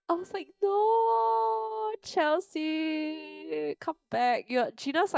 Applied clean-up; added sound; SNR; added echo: neural mask model DeepFilterNet 3.